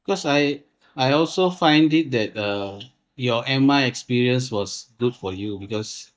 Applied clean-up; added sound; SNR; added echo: neural mask model DeepFilterNet 3.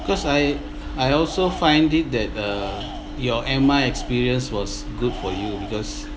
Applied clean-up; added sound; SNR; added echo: none; Tools; 16 dB; none.